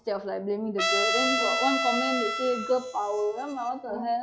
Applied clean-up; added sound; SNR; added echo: classical method log-MMSE.